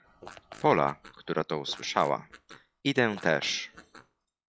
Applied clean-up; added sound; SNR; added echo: classical method log-MMSE.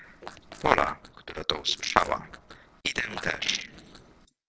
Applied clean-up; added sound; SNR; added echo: neural separator model SepFormer DNS4.